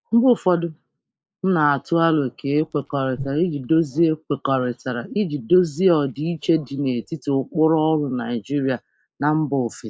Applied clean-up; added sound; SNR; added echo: neural mask model Resemble Enhance denoiser.